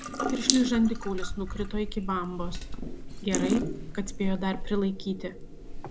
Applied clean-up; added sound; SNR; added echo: none; Drip / Sink (filling or washing) / Water tap, faucet; 2 dB; none.